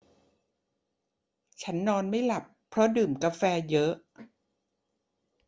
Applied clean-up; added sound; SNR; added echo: none; none; none; none.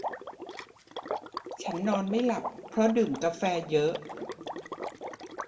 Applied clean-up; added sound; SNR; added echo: none; Water / Liquid; 8 dB; reverberation time 1.0 s.